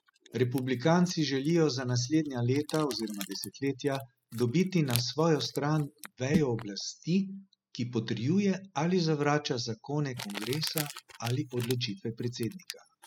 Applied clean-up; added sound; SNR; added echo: classical method spectral subtraction.